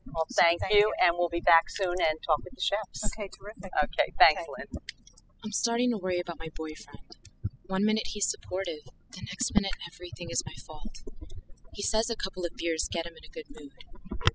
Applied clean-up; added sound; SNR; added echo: classical method spectral subtraction.